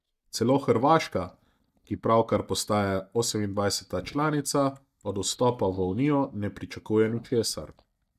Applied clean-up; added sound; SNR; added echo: neural mask model DeepFilterNet 3.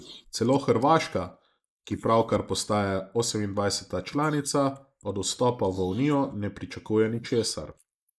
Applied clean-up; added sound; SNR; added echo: neural mask model Resemble Enhance denoiser.